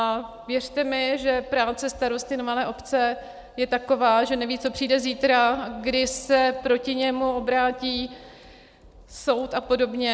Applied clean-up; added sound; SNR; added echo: none; none; none; none.